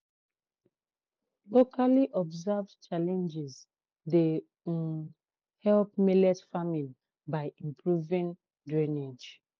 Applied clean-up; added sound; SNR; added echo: none; none; none; none.